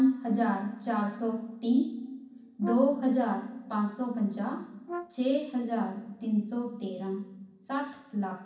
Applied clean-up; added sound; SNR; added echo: none; Brass instrument; 12 dB; reverberation time 0.6 s.